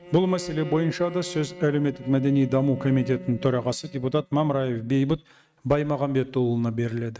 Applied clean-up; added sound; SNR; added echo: neural mask model RNNoise.